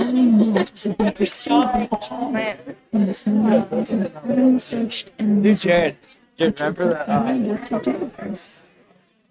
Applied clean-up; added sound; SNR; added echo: neural mask model RNNoise.